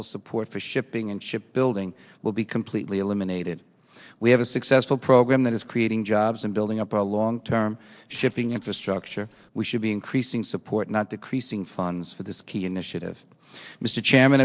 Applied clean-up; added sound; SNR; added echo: neural separator model SepFormer DNS4.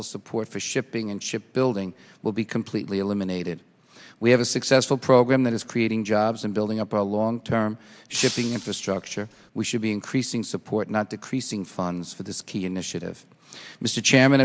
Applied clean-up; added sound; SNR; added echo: none; Shatter; 11 dB; none.